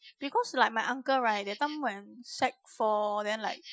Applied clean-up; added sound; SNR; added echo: classical method Wiener filter.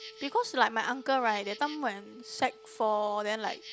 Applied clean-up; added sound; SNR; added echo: none; Insect + Wind instrument, woodwind instrument; 18 dB; none.